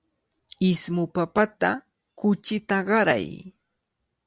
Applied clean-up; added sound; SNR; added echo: none; none; none; none.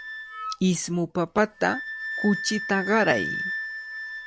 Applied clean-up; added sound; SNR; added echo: none; Wind instrument, woodwind instrument; 7 dB; none.